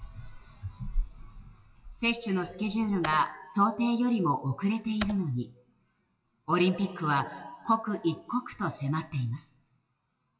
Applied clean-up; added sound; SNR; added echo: classical method WPE with log-MMSE.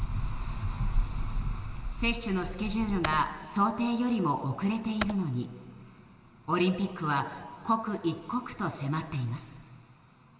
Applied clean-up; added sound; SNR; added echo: none; Computer keyboard; 11 dB; reverberation time 1.9 s.